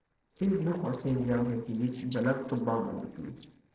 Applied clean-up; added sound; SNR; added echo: neural separator model SepFormer DNS4.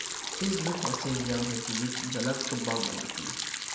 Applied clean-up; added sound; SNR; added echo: none; Liquid; 1 dB; reverberation time 1.2 s.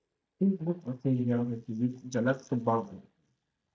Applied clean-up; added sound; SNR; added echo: neural mask model DeepFilterNet 3.